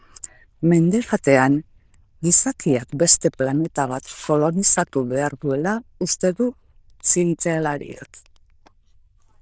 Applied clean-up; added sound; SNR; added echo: neural diffusion model UNIVERSE++.